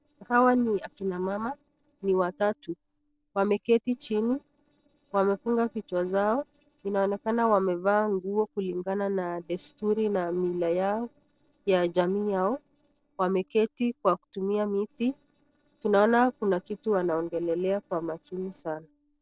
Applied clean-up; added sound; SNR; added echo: neural separator model SepFormer DNS4.